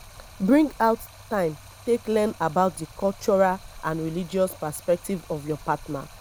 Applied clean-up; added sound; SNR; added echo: none; Stream; 20 dB; none.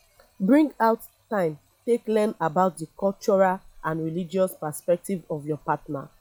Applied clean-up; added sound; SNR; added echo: classical method log-MMSE.